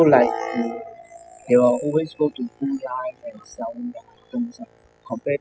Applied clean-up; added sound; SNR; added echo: classical method spectral subtraction.